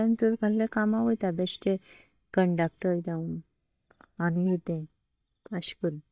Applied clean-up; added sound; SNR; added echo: neural mask model DeepFilterNet 3.